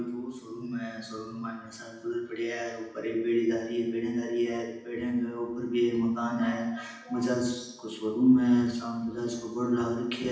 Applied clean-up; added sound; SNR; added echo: none; Brass instrument; 15 dB; reverberation time 0.9 s.